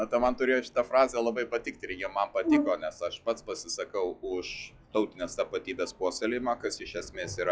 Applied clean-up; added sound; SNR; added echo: classical method log-MMSE.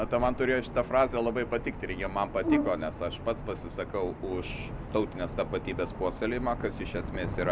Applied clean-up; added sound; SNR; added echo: none; Brass instrument; 1 dB; none.